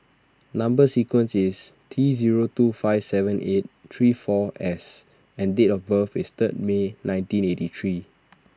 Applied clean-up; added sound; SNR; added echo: none; none; none; none.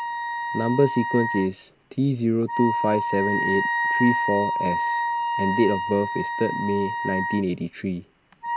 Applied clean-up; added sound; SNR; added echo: none; Wind instrument, woodwind instrument; 2 dB; none.